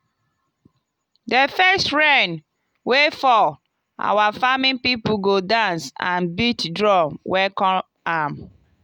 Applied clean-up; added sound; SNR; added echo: none; none; none; none.